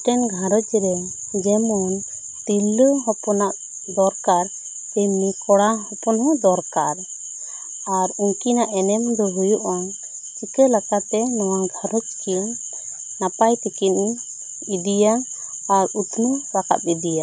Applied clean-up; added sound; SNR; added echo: none; none; none; none.